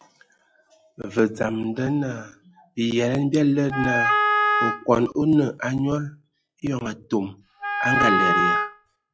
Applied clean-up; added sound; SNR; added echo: classical method log-MMSE.